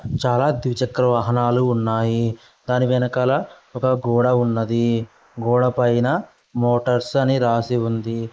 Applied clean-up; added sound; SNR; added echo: neural mask model Resemble Enhance denoiser.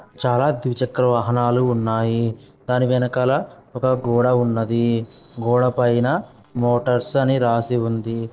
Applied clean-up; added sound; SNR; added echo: neural separator model SepFormer DNS4.